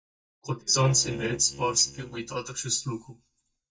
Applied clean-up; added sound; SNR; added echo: neural mask model DeepFilterNet 3.